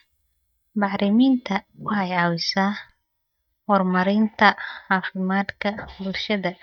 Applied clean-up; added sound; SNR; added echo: neural mask model DeepFilterNet 3.